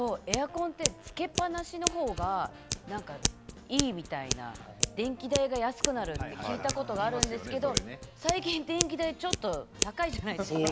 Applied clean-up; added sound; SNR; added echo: none; Scissors; 3 dB; none.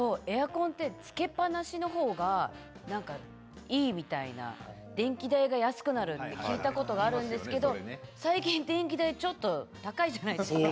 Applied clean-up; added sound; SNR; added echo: none; none; none; none.